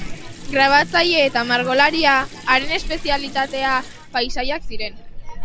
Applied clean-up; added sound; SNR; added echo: none; Sink (filling or washing) / Water tap, faucet; 8 dB; none.